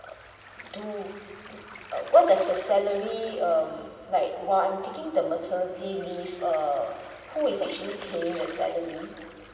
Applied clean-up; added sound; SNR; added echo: none; Waves, surf; 19 dB; reverberation time 2.3 s.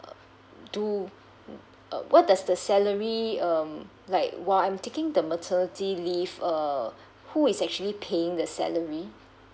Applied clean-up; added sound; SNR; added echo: none; none; none; none.